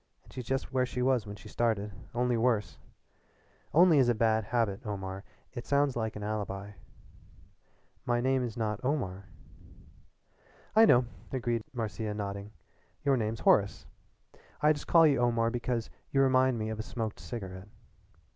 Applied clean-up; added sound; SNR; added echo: none; none; none; none.